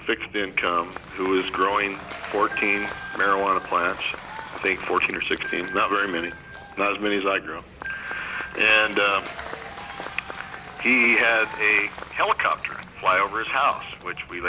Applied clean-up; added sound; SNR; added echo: none; Ringtone / Bell + Applause / Crowd / Cheering; 13 dB; none.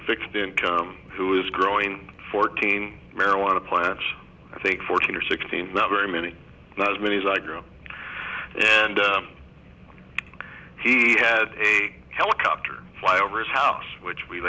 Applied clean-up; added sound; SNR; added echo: none; none; none; none.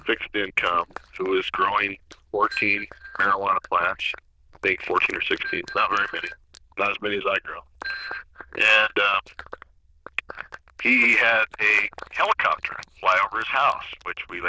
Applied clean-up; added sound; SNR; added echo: neural diffusion model UNIVERSE++.